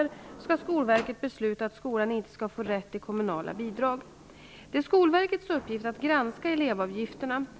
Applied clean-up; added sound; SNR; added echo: none; Sliding door; 19 dB; none.